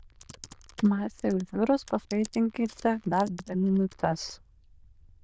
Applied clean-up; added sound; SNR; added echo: neural diffusion model UNIVERSE++.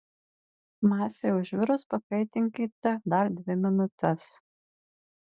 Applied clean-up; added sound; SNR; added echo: none; none; none; none.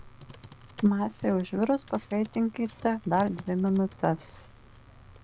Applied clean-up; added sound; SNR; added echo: none; Computer keyboard; 19 dB; none.